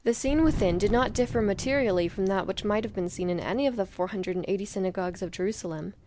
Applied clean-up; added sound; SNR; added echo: none; Thunder; 10 dB; none.